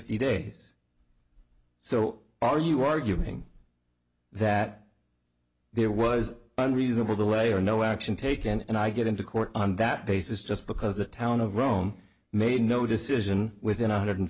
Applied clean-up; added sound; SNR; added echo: none; none; none; none.